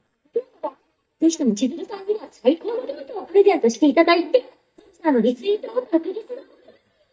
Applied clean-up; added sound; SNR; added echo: neural mask model DeepFilterNet 3.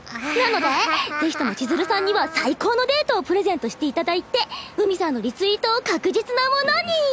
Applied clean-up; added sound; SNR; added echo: none; none; none; none.